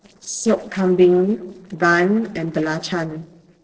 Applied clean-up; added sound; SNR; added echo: neural separator model SepFormer DNS4.